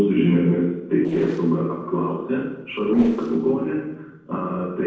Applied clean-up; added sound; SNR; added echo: neural separator model SepFormer DNS4.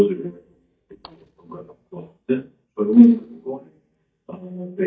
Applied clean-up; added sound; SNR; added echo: neural mask model DeepFilterNet 3.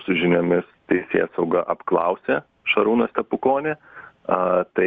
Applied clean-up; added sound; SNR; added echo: none; none; none; none.